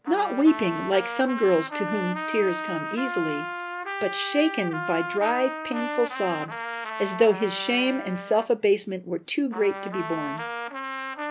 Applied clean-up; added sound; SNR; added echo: none; Trumpet; 10 dB; none.